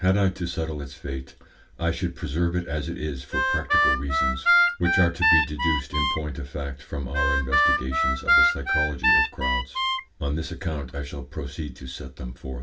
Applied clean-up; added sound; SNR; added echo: none; Harmonica; -5 dB; reverberation time 0.1 s.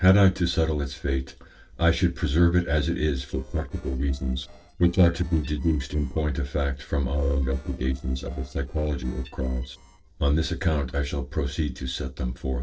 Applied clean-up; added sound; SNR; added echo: neural separator model SepFormer DNS4.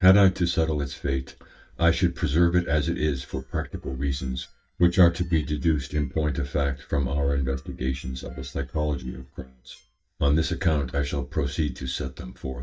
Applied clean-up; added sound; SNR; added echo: neural mask model DeepFilterNet 3.